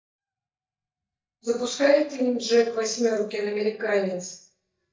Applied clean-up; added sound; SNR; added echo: neural mask model DeepFilterNet 3.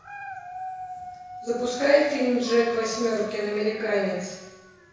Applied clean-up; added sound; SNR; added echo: none; Dog; 14 dB; reverberation time 1.0 s.